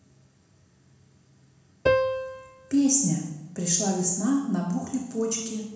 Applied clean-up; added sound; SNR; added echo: none; Piano; 3 dB; reverberation time 1.1 s.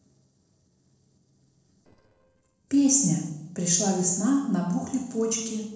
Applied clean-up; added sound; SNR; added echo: neural separator model SepFormer DNS4.